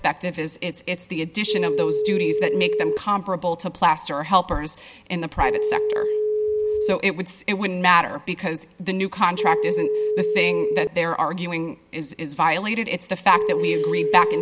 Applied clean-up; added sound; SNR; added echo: none; Telephone; 2 dB; none.